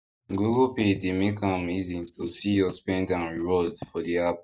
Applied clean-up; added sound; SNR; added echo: neural mask model Resemble Enhance denoiser.